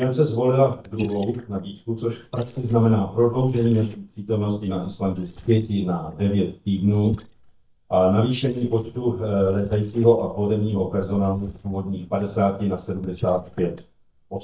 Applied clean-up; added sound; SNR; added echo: neural mask model DeepFilterNet 3.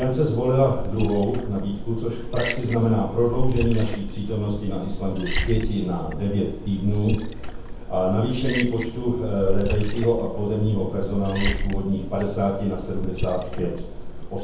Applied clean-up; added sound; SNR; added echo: none; Liquid; 3 dB; reverberation time 0.9 s.